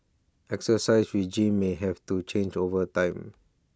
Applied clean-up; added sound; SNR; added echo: none; none; none; none.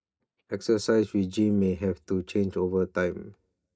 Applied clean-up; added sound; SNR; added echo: neural mask model DeepFilterNet 3.